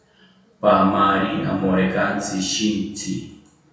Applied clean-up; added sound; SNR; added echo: none; none; none; reverberation time 0.6 s.